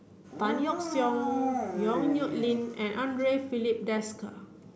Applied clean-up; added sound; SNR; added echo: none; Dog; 4 dB; none.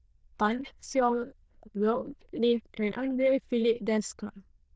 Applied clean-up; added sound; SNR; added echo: neural diffusion model UNIVERSE++.